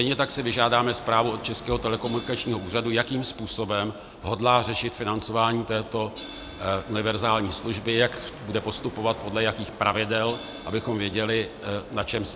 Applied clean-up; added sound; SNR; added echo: none; Crash cymbal + Fixed-wing aircraft, airplane; 17 dB; none.